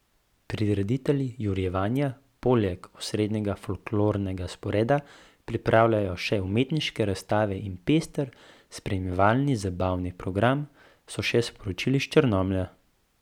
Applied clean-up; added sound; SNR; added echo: none; none; none; none.